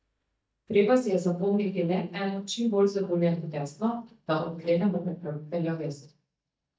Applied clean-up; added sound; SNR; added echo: neural mask model DeepFilterNet 3.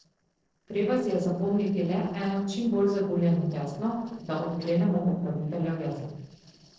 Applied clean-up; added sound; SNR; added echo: neural separator model SepFormer DNS4.